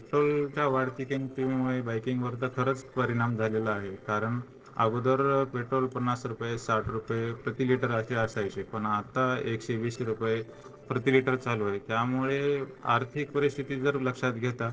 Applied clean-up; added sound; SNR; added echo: neural separator model SepFormer DNS4.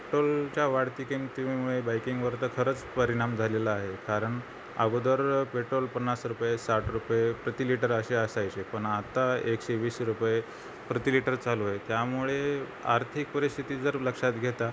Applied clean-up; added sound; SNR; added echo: none; none; none; none.